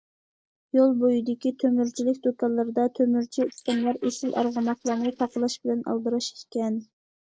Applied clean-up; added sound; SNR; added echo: neural mask model Resemble Enhance denoiser.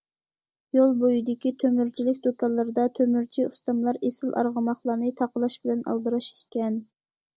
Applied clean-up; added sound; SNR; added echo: none; none; none; none.